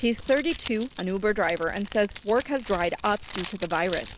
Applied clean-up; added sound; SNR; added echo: none; Keys jangling; 5 dB; none.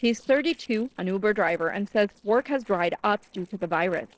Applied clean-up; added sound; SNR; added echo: neural separator model SepFormer DNS4.